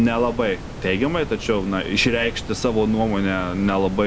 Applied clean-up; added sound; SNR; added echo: none; Water; 11 dB; none.